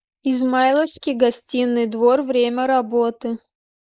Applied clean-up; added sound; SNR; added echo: neural mask model Resemble Enhance denoiser.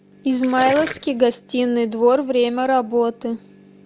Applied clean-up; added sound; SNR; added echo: none; Gurgling; 18 dB; none.